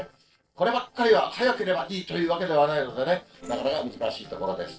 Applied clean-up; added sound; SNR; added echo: neural separator model SepFormer DNS4.